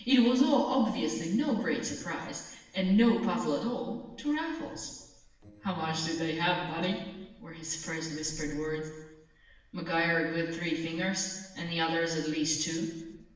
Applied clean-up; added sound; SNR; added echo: neural separator model SepFormer DNS4.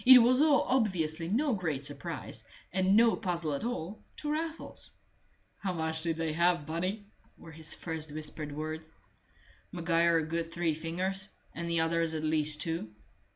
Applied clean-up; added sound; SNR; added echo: none; none; none; none.